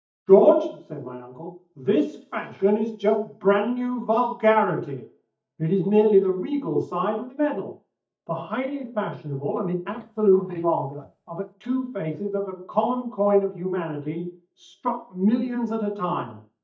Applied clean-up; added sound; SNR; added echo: neural mask model DeepFilterNet 3.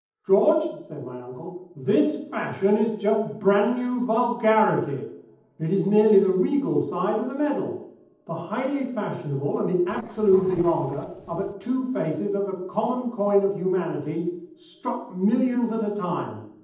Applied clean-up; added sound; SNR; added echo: neural separator model SepFormer DNS4.